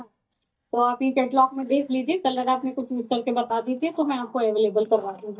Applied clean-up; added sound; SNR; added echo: neural mask model DeepFilterNet 3.